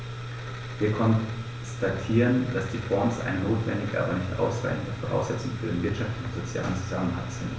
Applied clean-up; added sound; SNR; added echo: none; none; none; none.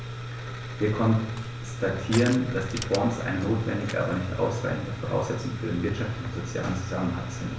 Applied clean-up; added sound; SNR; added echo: none; Crushing; 15 dB; none.